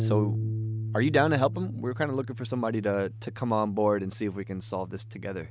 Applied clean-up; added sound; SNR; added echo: none; Bass guitar; 6 dB; none.